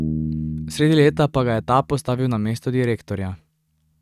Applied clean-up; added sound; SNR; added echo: neural mask model RNNoise.